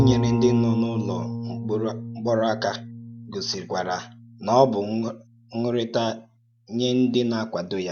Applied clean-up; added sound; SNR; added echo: none; Bowed string instrument; 6 dB; none.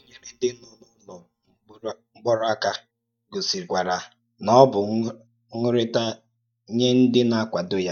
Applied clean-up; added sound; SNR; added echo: neural mask model DeepFilterNet 3.